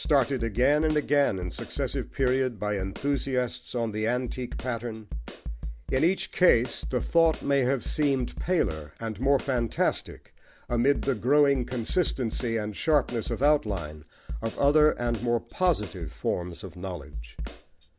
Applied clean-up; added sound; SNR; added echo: none; Snare drum; 8 dB; none.